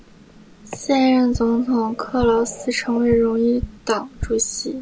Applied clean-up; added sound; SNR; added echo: none; Tap; 15 dB; none.